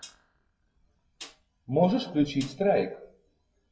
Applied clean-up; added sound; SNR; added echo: classical method WPE with log-MMSE.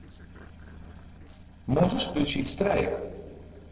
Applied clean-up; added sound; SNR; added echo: neural separator model SepFormer DNS4.